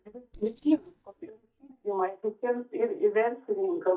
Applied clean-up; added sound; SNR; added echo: neural mask model DeepFilterNet 3.